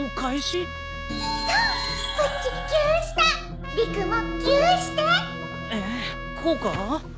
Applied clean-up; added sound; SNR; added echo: none; Trumpet; 12 dB; none.